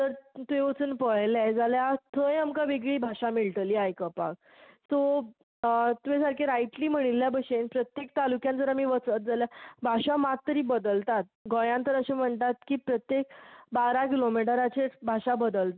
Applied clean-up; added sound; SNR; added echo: none; none; none; none.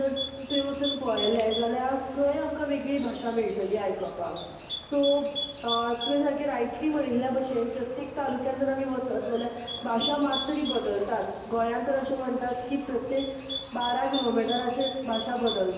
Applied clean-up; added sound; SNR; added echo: none; Bird; 9 dB; reverberation time 1.0 s.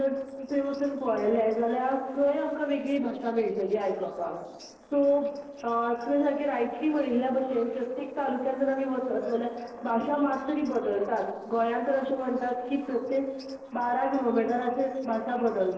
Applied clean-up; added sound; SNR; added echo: neural separator model SepFormer DNS4.